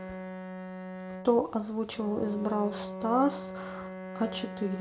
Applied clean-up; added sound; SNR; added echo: none; Bowed string instrument; 9 dB; none.